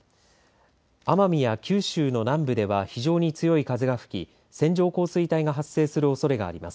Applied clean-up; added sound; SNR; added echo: none; none; none; none.